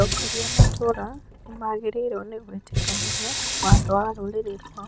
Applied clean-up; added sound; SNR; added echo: none; Sink (filling or washing); -5 dB; none.